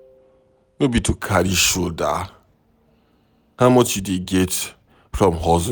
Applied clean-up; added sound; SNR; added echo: none; none; none; none.